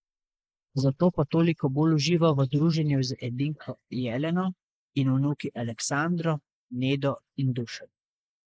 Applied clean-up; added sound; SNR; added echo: neural mask model Resemble Enhance denoiser.